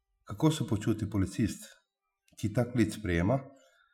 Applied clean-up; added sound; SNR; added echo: classical method Wiener filter.